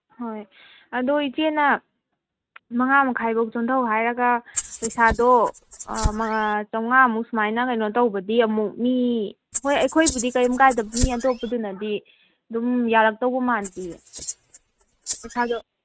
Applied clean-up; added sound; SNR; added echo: neural mask model RNNoise.